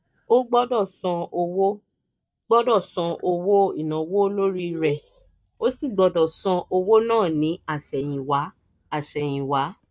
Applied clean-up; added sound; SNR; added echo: neural mask model DeepFilterNet 3.